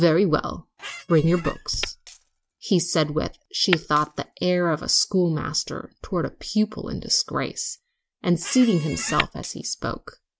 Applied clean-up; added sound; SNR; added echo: neural mask model RNNoise.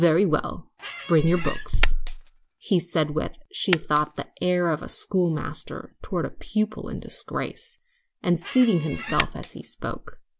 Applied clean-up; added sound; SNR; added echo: none; Squeak + Glass; 10 dB; none.